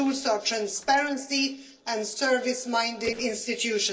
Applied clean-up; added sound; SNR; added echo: neural separator model SepFormer DNS4.